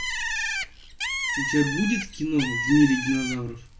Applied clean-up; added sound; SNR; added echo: none; Bird; 5 dB; reverberation time 0.2 s.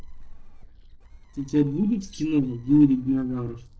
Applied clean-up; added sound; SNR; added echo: neural separator model SepFormer DNS4.